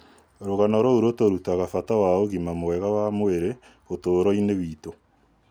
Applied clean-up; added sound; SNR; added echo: none; none; none; none.